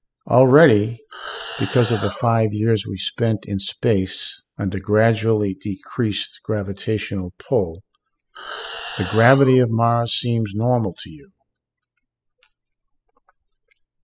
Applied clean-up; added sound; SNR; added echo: classical method spectral subtraction.